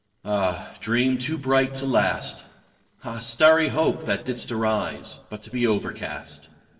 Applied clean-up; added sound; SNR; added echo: neural separator model SepFormer DNS4.